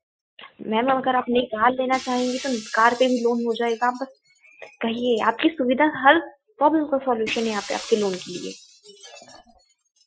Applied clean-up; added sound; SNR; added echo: classical method Wiener filter.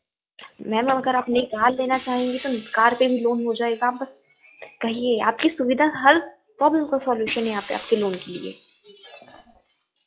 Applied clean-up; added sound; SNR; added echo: classical method log-MMSE.